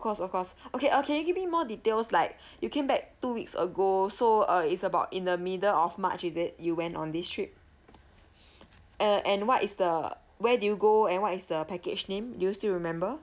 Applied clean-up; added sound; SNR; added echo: none; none; none; none.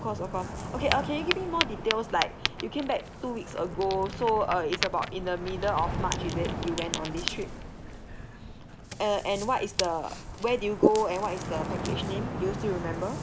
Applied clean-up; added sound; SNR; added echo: none; Ocean; 3 dB; none.